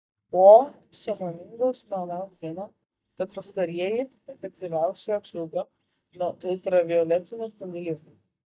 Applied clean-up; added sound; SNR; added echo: neural mask model DeepFilterNet 3.